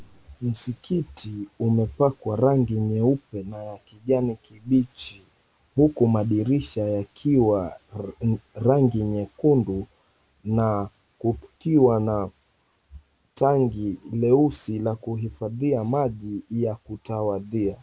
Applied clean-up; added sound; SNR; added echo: none; none; none; none.